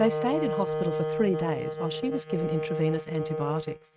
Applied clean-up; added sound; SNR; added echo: neural mask model RNNoise.